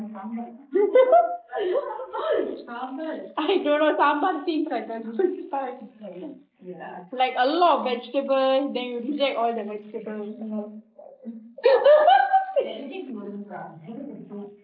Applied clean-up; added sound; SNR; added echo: neural mask model Resemble Enhance denoiser.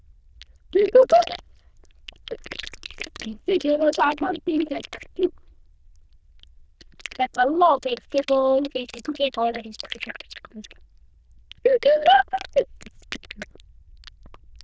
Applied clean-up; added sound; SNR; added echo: neural diffusion model UNIVERSE++.